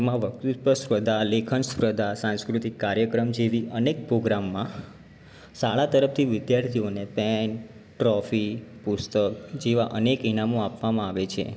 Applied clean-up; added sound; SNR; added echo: none; none; none; none.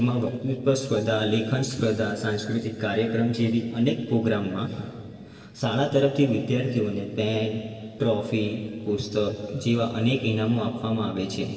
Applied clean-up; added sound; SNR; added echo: neural separator model SepFormer DNS4.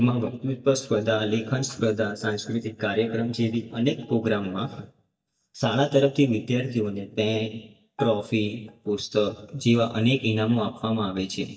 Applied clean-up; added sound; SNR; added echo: neural mask model DeepFilterNet 3.